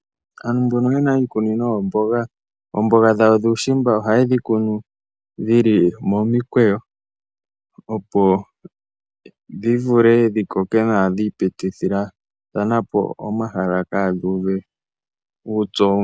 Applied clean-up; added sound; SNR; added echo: none; none; none; none.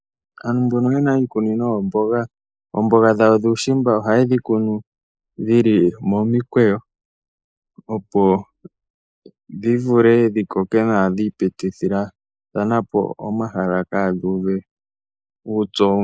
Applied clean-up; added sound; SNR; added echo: neural mask model Resemble Enhance denoiser.